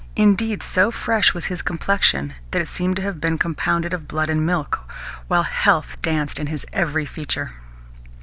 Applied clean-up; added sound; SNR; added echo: none; none; none; none.